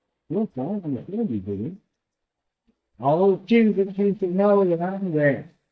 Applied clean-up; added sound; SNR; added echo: neural mask model DeepFilterNet 3.